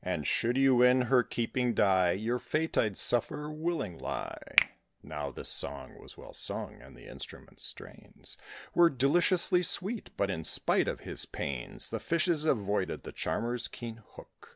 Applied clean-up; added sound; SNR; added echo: none; Finger snapping; 7 dB; none.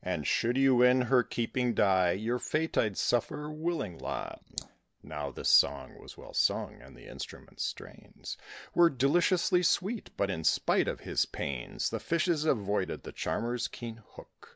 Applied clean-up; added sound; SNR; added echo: neural mask model Resemble Enhance denoiser.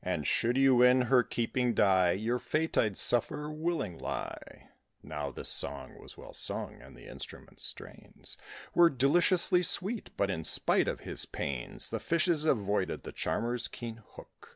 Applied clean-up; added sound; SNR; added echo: none; none; none; none.